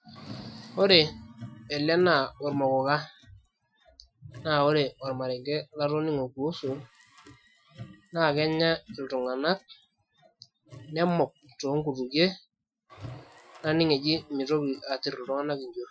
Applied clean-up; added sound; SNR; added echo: classical method Wiener filter.